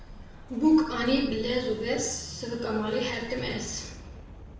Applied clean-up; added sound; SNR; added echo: none; Explosion; 14 dB; reverberation time 0.7 s.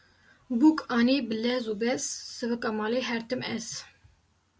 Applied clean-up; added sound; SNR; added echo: none; none; none; none.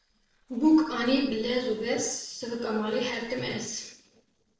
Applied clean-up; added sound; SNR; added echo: neural separator model SepFormer DNS4.